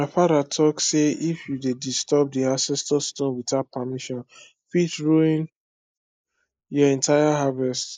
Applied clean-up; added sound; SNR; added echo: neural mask model Resemble Enhance denoiser.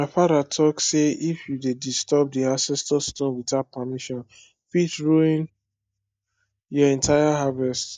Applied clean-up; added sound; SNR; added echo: neural mask model DeepFilterNet 3.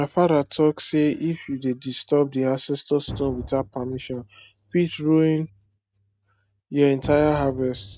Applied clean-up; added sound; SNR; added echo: neural mask model RNNoise.